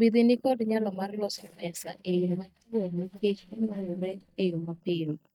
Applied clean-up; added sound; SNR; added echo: neural mask model DeepFilterNet 3.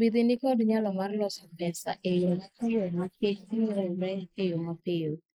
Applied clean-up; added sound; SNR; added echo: neural mask model Resemble Enhance denoiser.